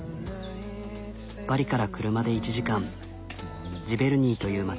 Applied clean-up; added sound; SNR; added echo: none; none; none; none.